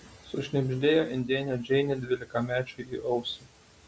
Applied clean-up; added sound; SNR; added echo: none; none; none; none.